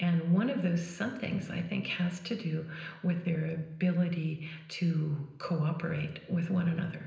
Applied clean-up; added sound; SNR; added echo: none; none; none; reverberation time 0.9 s.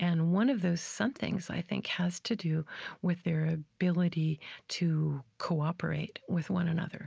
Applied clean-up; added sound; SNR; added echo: none; none; none; none.